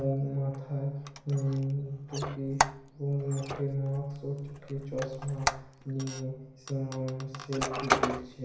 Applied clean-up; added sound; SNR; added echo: none; Squeak; 3 dB; reverberation time 1.0 s.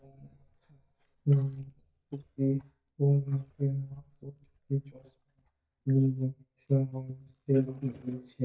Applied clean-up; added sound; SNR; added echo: neural mask model DeepFilterNet 3.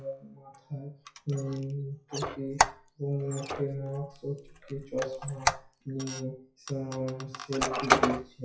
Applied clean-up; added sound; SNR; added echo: classical method WPE with log-MMSE.